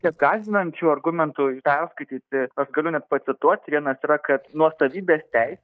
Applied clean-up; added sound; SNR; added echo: neural mask model DeepFilterNet 3.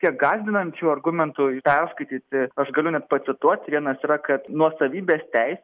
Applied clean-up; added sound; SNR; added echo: none; none; none; none.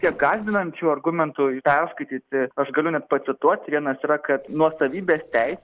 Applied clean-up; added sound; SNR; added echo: neural separator model SepFormer DNS4.